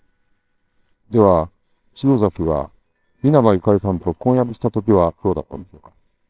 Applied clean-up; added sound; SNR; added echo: neural separator model SepFormer WHAMR!.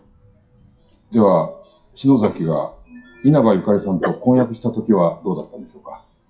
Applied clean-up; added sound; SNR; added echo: classical method WPE with log-MMSE.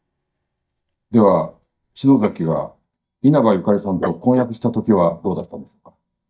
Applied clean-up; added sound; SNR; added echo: neural mask model DeepFilterNet 3.